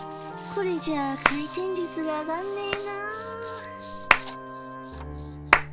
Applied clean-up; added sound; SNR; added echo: none; Hands; -1 dB; none.